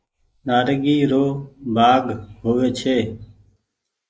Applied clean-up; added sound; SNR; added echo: neural mask model Resemble Enhance denoiser.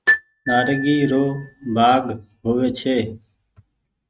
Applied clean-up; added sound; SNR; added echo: neural mask model RNNoise.